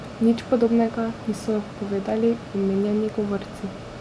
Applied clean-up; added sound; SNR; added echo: none; Mechanisms; 13 dB; none.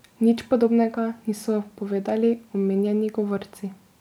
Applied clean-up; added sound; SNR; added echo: none; none; none; none.